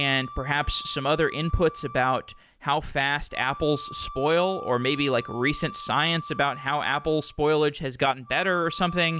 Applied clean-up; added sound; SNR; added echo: none; Wind instrument, woodwind instrument; 16 dB; none.